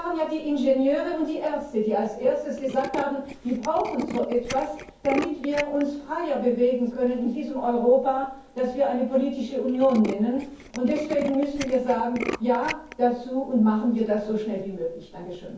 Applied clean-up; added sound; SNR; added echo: none; Tools; 14 dB; reverberation time 0.6 s.